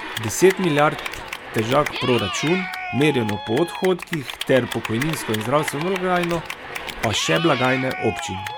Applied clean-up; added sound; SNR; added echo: none; Cheering / Clapping; 8 dB; none.